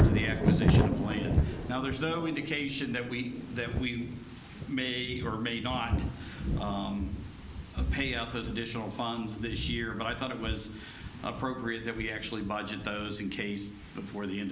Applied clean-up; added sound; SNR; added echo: none; Thunder; -2 dB; none.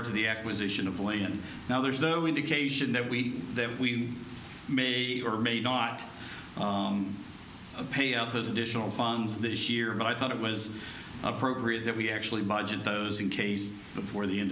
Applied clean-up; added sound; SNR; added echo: none; none; none; none.